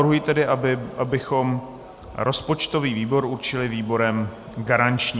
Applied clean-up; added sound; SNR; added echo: none; none; none; none.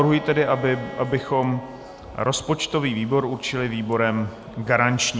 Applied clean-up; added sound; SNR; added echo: none; Bowed string instrument; 19 dB; none.